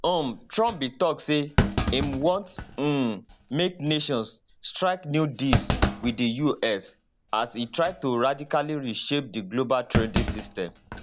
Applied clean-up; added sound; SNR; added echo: none; Thump, thud; 5 dB; none.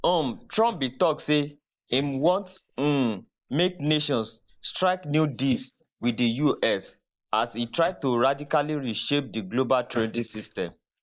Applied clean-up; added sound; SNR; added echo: neural mask model Resemble Enhance denoiser.